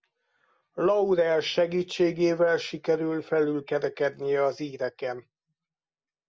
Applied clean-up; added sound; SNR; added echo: none; none; none; none.